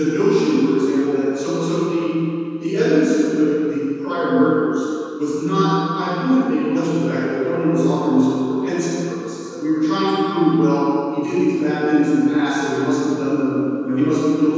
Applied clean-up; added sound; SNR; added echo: none; none; none; reverberation time 2.1 s.